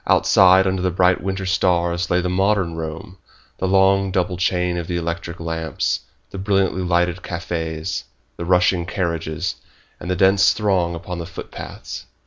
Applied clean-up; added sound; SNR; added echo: none; none; none; none.